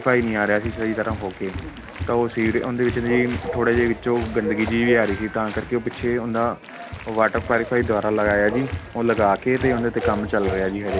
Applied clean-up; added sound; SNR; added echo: none; Bark / Chatter / Chirp, tweet / Livestock, farm animals, working animals + Applause; 9 dB; none.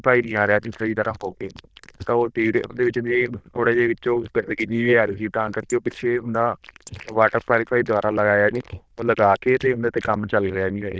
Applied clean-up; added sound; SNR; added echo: neural diffusion model UNIVERSE++.